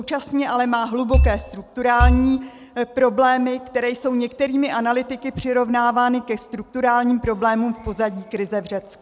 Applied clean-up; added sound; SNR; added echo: none; Marimba, xylophone / Wood; -4 dB; none.